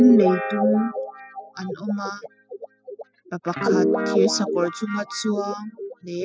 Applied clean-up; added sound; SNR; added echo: classical method spectral subtraction.